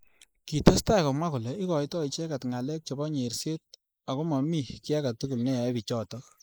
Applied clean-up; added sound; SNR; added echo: neural mask model Resemble Enhance denoiser.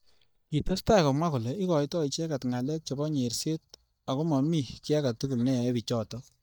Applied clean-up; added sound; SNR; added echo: neural mask model DeepFilterNet 3.